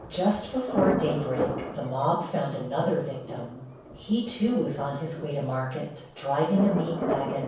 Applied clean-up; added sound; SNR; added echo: none; Thunder; 6 dB; reverberation time 0.7 s.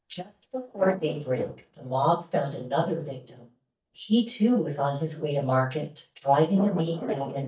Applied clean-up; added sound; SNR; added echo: neural mask model DeepFilterNet 3.